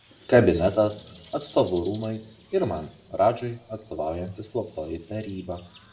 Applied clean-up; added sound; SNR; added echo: none; Crow; 17 dB; reverberation time 0.6 s.